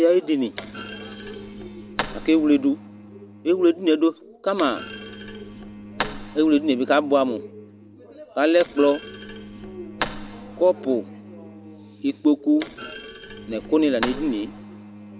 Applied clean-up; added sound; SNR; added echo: none; Thump, thud + Bowed string instrument; 13 dB; none.